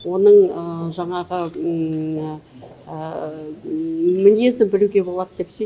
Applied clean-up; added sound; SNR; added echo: none; none; none; none.